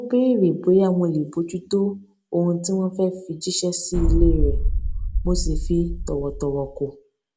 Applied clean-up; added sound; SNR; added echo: none; Boom; -1 dB; none.